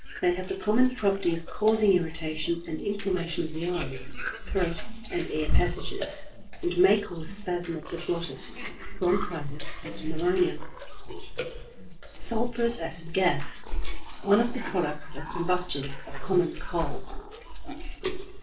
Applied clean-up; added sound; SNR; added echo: neural separator model SepFormer DNS4.